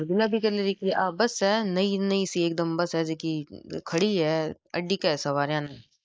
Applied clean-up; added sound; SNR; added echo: neural mask model Resemble Enhance denoiser.